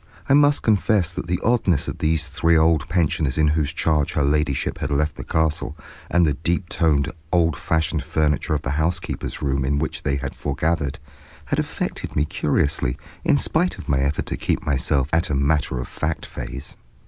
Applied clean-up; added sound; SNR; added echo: none; none; none; none.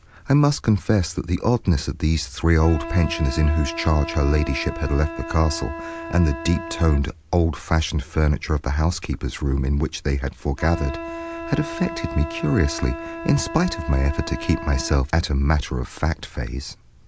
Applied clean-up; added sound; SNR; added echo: none; Wind instrument, woodwind instrument; 13 dB; none.